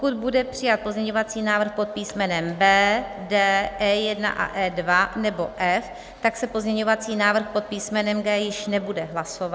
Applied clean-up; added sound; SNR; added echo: none; none; none; none.